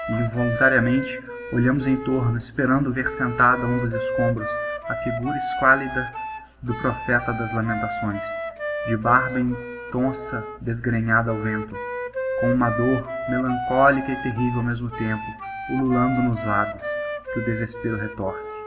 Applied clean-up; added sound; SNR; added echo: none; Wind instrument, woodwind instrument; 7 dB; reverberation time 1.3 s.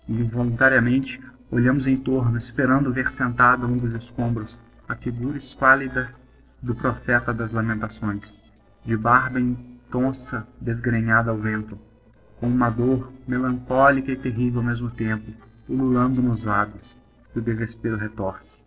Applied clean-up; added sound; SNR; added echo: neural separator model SepFormer DNS4.